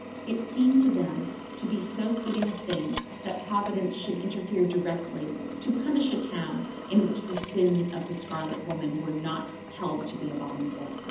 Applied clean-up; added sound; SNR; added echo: none; Drill; 10 dB; reverberation time 0.8 s.